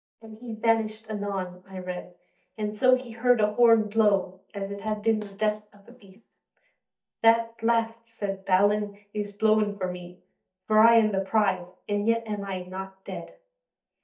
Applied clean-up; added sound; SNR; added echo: neural mask model DeepFilterNet 3.